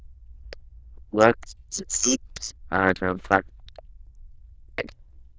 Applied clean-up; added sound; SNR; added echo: neural diffusion model UNIVERSE++.